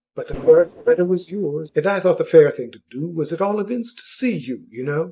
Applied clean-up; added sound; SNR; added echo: neural mask model DeepFilterNet 3.